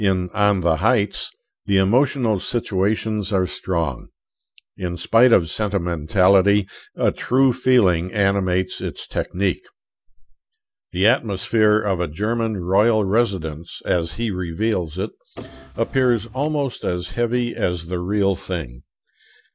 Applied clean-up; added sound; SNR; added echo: neural mask model DeepFilterNet 3.